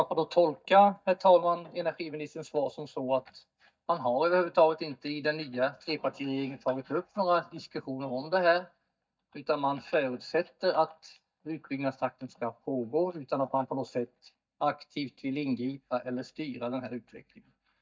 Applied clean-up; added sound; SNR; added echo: neural mask model DeepFilterNet 3.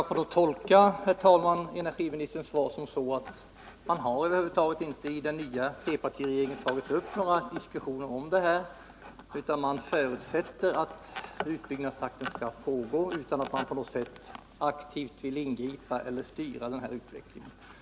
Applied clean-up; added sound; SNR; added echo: none; none; none; none.